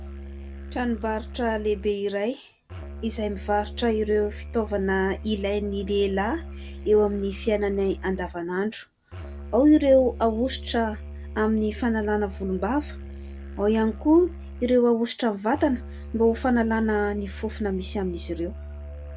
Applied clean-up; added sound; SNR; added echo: none; Musical instrument; 12 dB; none.